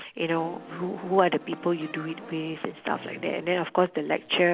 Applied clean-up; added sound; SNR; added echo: none; Brass instrument; 17 dB; none.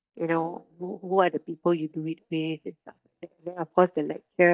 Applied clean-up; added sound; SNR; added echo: neural mask model DeepFilterNet 3.